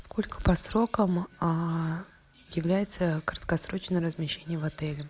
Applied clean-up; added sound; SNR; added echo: none; Bird vocalization, bird call, bird song; 19 dB; none.